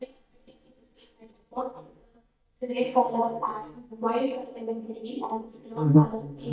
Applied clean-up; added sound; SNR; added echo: neural mask model DeepFilterNet 3.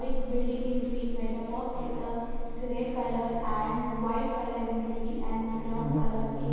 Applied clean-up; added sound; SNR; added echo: none; Buzz; -2 dB; reverberation time 2.1 s.